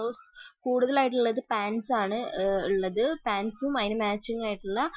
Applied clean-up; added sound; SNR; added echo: classical method Wiener filter.